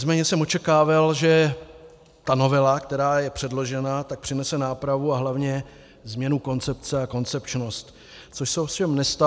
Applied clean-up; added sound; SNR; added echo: none; none; none; none.